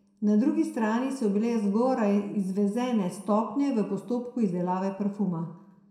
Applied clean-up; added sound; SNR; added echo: none; none; none; reverberation time 0.5 s.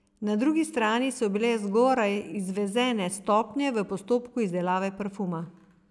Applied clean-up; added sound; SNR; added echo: none; none; none; none.